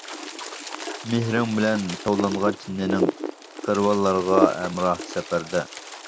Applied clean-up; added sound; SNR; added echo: none; Wind; 5 dB; none.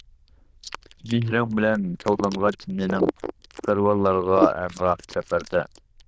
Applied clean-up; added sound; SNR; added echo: neural diffusion model UNIVERSE++.